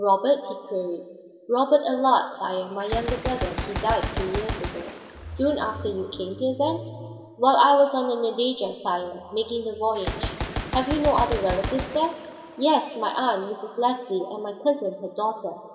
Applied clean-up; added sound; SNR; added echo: none; Gunshot, gunfire; 10 dB; reverberation time 1.6 s.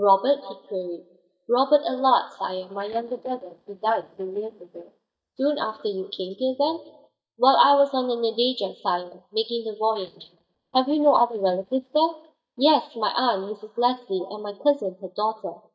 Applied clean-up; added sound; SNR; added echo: neural mask model DeepFilterNet 3.